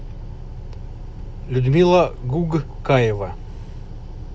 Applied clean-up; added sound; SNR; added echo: none; none; none; none.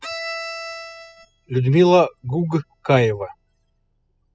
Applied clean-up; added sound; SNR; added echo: classical method spectral subtraction.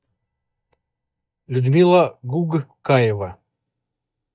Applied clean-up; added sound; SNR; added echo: neural mask model DeepFilterNet 3.